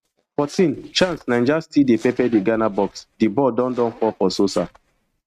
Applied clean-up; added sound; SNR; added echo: neural mask model RNNoise.